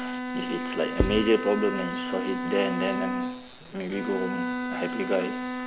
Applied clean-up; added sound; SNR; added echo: none; Bowed string instrument + Writing; 2 dB; none.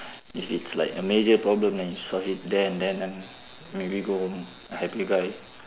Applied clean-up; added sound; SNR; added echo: none; none; none; none.